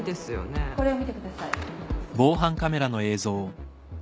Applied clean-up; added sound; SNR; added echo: none; none; none; none.